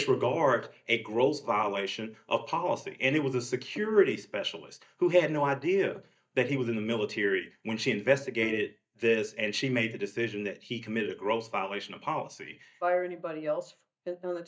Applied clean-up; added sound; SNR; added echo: neural mask model DeepFilterNet 3.